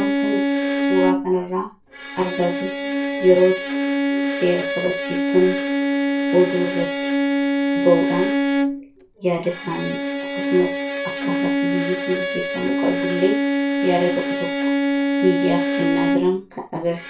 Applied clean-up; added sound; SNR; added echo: none; Bowed string instrument; -1 dB; reverberation time 0.3 s.